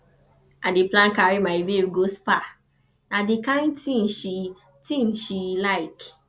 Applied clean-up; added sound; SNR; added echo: none; none; none; none.